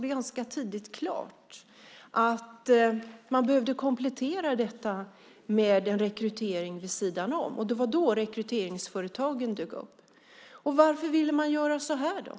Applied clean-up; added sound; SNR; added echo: none; none; none; none.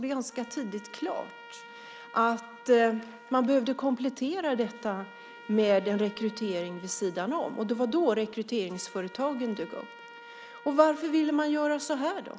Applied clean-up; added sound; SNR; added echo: none; Trumpet; 20 dB; none.